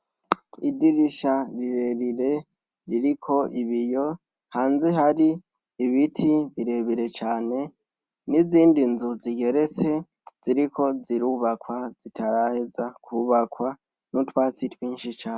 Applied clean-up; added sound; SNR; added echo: none; none; none; none.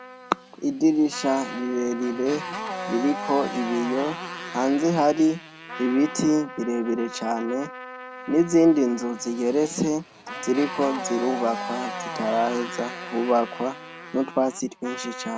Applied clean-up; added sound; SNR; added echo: none; Motorcycle + Trumpet; 11 dB; none.